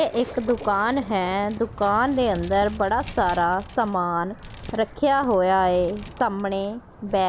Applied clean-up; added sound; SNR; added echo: none; Vehicle + Water / Liquid; 16 dB; none.